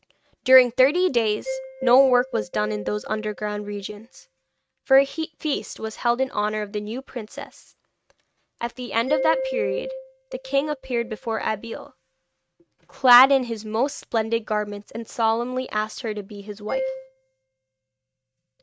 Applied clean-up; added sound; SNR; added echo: neural mask model RNNoise.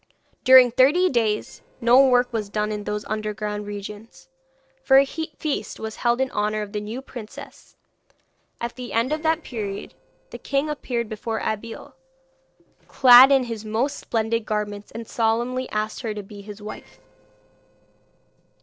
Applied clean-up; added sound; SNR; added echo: neural separator model SepFormer DNS4.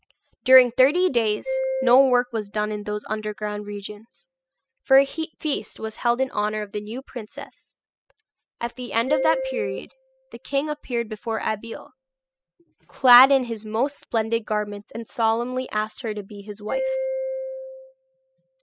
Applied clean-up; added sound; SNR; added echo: classical method spectral subtraction.